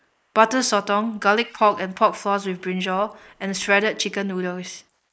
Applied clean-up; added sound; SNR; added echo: neural mask model Resemble Enhance denoiser.